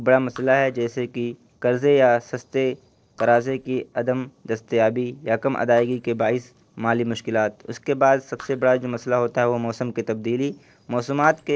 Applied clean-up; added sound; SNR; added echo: neural separator model SepFormer DNS4.